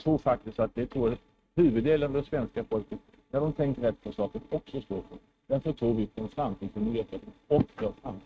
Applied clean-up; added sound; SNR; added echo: neural mask model RNNoise.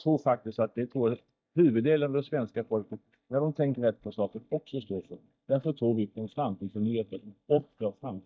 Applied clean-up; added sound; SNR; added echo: neural mask model DeepFilterNet 3.